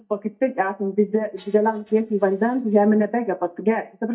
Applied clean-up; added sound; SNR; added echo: neural mask model DeepFilterNet 3.